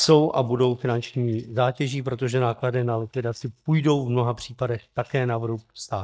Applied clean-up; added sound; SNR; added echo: neural mask model DeepFilterNet 3.